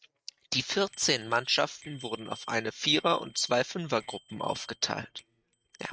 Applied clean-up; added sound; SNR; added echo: neural mask model RNNoise.